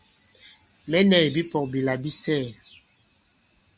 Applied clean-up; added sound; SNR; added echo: none; none; none; none.